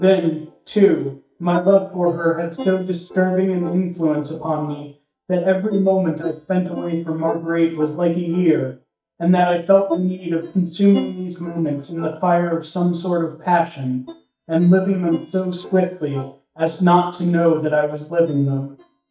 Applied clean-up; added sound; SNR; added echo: neural mask model DeepFilterNet 3.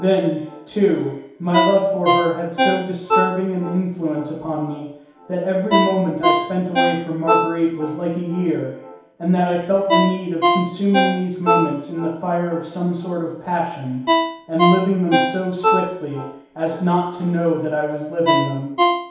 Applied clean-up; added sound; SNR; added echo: none; Ringtone; 1 dB; reverberation time 2.2 s.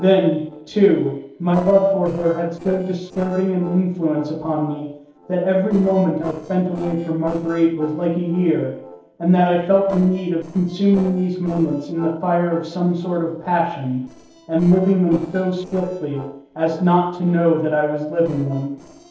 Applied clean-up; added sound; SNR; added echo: neural separator model SepFormer DNS4.